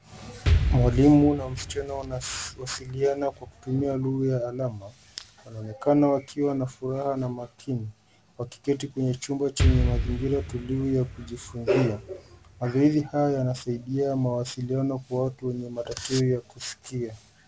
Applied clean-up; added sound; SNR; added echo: none; Explosion; 6 dB; none.